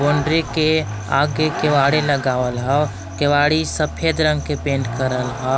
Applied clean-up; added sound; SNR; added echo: none; Vehicle; 8 dB; none.